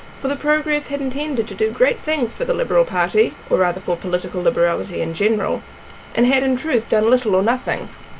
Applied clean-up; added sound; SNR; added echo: none; Rain; 19 dB; none.